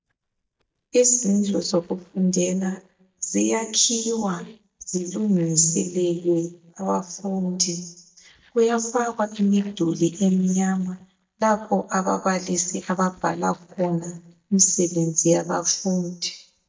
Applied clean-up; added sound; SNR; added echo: neural mask model DeepFilterNet 3.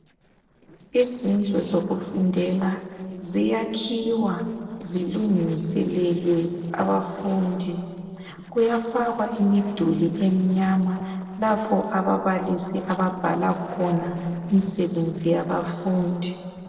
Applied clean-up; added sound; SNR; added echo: neural separator model SepFormer DNS4.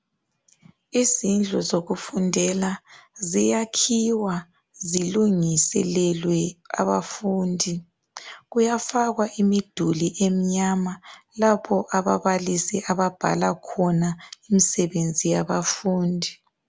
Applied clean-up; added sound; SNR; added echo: none; none; none; none.